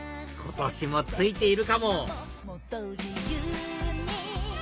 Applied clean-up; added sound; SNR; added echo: none; none; none; none.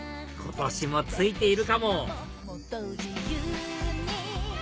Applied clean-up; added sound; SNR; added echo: none; Guitar; 16 dB; none.